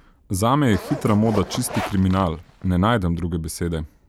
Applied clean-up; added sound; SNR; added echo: none; Zipper (clothing); 12 dB; none.